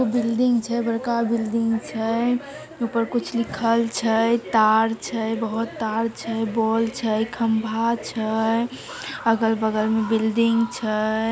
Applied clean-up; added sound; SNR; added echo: none; none; none; none.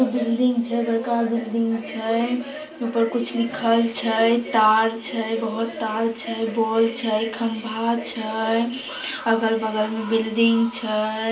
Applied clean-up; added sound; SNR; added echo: none; none; none; reverberation time 0.3 s.